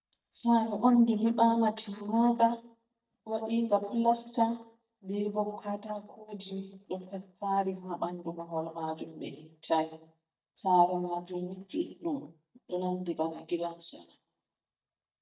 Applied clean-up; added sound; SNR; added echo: neural mask model DeepFilterNet 3.